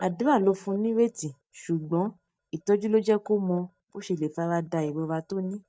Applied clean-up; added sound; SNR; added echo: neural mask model DeepFilterNet 3.